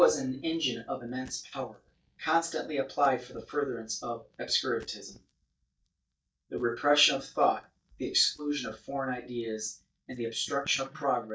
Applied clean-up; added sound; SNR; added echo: neural mask model DeepFilterNet 3.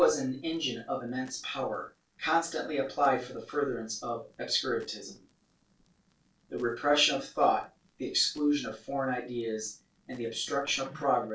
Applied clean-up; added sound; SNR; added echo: neural separator model SepFormer DNS4.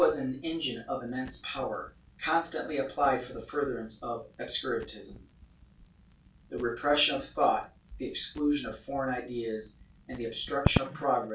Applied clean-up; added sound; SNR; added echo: none; Crackle; 10 dB; reverberation time 0.2 s.